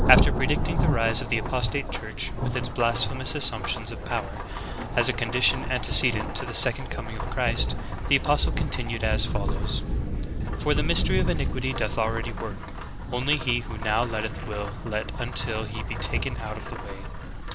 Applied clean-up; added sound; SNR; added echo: none; Rain / Thunderstorm; -1 dB; none.